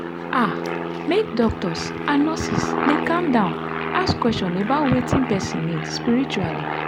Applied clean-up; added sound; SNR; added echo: none; Aircraft; 4 dB; none.